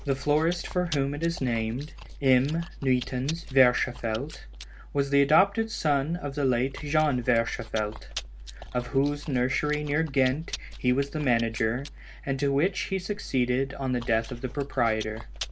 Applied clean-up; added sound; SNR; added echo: none; Chewing, mastication; 13 dB; none.